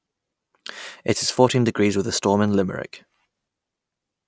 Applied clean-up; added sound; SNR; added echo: none; none; none; none.